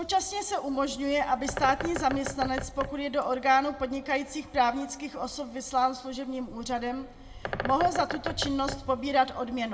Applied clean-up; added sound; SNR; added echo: none; Bird; 11 dB; reverberation time 0.9 s.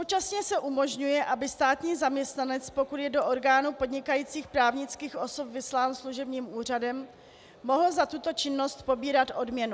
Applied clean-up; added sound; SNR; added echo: none; none; none; none.